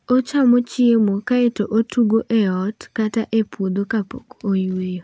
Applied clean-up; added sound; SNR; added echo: none; none; none; none.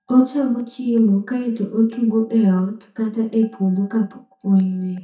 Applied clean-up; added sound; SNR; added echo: neural mask model DeepFilterNet 3.